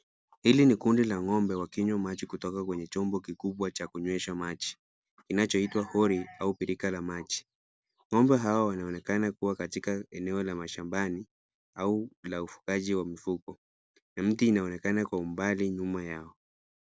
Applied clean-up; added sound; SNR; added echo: none; none; none; none.